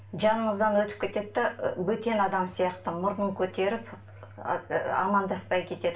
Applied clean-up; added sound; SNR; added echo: none; none; none; reverberation time 0.3 s.